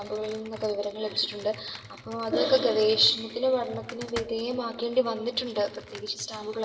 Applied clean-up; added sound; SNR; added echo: none; Computer keyboard; 18 dB; reverberation time 0.8 s.